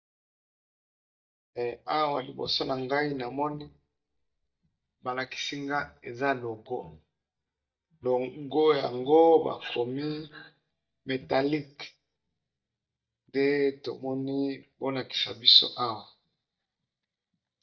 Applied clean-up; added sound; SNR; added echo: neural mask model DeepFilterNet 3.